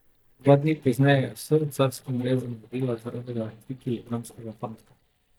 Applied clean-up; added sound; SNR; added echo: neural mask model DeepFilterNet 3.